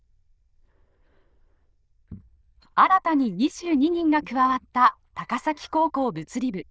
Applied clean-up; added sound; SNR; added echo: neural diffusion model UNIVERSE++.